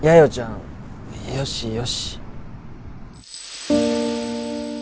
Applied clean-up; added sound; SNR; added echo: none; none; none; none.